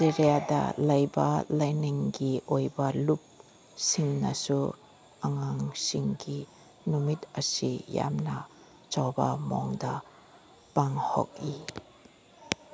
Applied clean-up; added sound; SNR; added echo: none; none; none; none.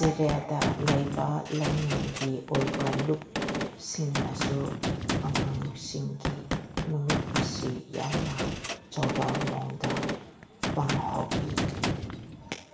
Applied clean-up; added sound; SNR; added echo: none; Gunshot, gunfire; 0 dB; reverberation time 0.5 s.